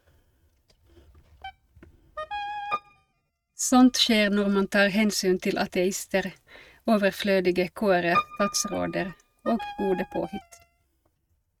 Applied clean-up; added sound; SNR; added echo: neural mask model RNNoise.